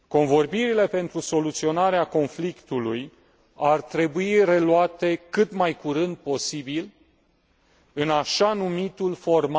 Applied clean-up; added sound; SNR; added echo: none; none; none; none.